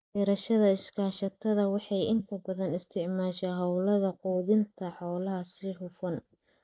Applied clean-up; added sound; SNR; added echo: neural mask model Resemble Enhance denoiser.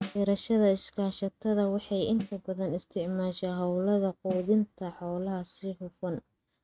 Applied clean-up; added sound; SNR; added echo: neural mask model RNNoise.